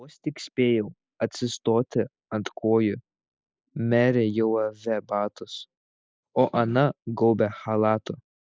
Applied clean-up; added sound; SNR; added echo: neural mask model Resemble Enhance denoiser.